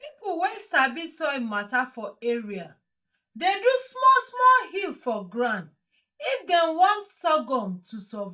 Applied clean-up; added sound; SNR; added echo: neural mask model DeepFilterNet 3.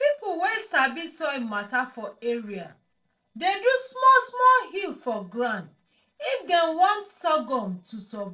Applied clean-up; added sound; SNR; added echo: neural separator model SepFormer DNS4.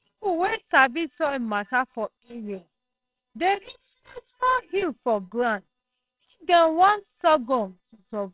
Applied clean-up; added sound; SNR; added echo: neural separator model SepFormer WHAMR!.